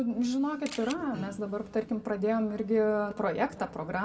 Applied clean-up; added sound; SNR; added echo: none; Camera; 12 dB; reverberation time 1.0 s.